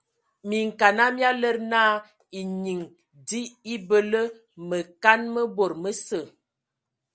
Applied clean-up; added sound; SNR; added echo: none; none; none; none.